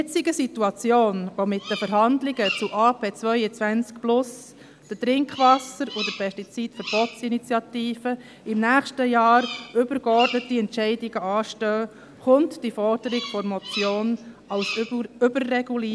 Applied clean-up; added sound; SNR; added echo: none; Bird vocalization, bird call, bird song; 15 dB; none.